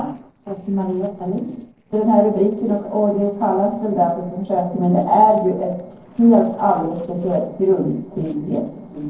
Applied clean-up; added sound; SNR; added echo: neural separator model SepFormer DNS4.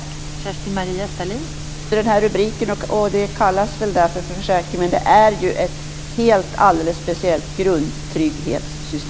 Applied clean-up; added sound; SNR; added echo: none; none; none; none.